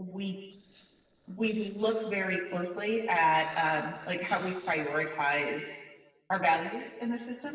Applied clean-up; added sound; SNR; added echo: neural separator model SepFormer DNS4.